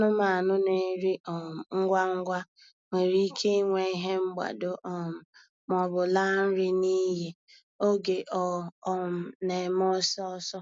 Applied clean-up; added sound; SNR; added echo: none; none; none; none.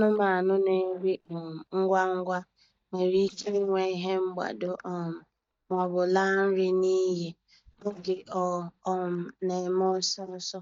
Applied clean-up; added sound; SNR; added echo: neural mask model DeepFilterNet 3.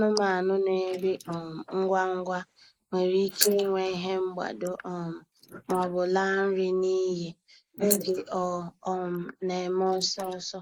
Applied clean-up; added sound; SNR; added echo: neural mask model Resemble Enhance denoiser.